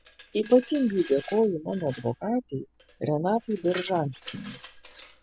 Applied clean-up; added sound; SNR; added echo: none; Glass; 20 dB; none.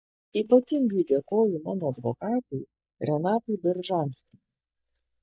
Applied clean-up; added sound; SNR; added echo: neural mask model DeepFilterNet 3.